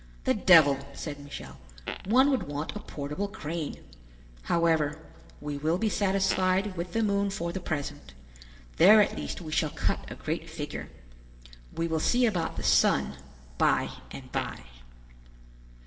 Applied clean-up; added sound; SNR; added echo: none; Fart; 12 dB; reverberation time 1.3 s.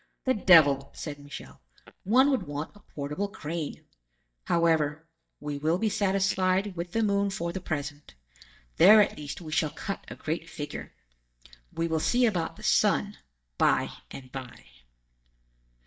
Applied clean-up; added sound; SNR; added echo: neural mask model DeepFilterNet 3.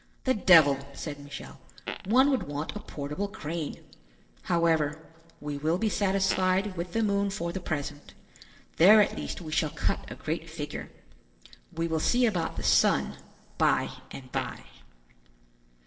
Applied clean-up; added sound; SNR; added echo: neural separator model SepFormer DNS4.